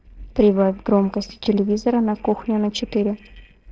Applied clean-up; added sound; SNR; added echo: neural separator model SepFormer DNS4.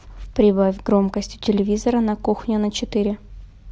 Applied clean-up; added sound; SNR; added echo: none; none; none; none.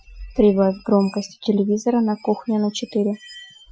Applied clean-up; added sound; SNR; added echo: classical method Wiener filter.